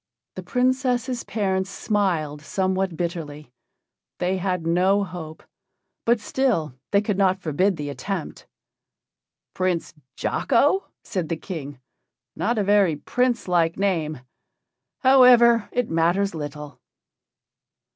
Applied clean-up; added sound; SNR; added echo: none; none; none; none.